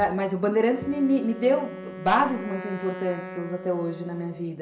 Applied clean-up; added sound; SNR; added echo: none; Wind instrument, woodwind instrument; 13 dB; reverberation time 0.5 s.